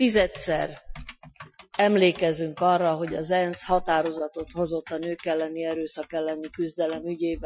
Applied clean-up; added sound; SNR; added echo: classical method Wiener filter.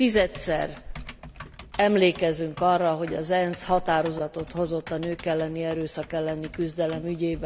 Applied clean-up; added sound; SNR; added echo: none; Typing; 18 dB; none.